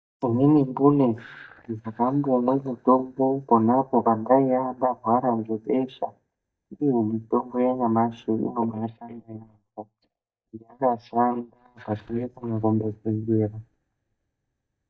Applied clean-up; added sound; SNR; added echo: neural mask model DeepFilterNet 3.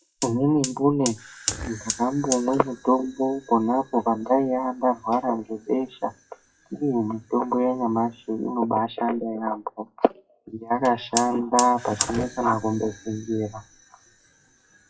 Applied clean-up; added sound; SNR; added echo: classical method WPE with log-MMSE.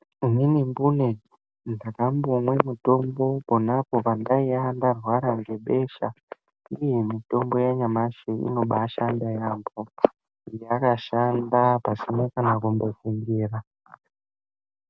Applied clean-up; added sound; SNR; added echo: none; none; none; none.